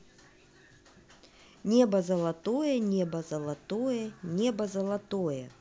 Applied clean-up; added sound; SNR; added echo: none; none; none; none.